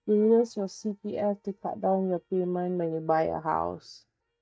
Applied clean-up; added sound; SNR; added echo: neural mask model DeepFilterNet 3.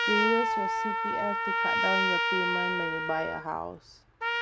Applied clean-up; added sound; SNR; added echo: none; Trumpet; -5 dB; none.